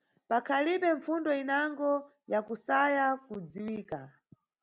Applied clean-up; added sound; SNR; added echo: none; none; none; none.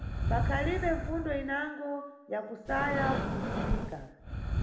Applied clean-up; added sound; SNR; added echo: none; Breathing; -1 dB; reverberation time 0.9 s.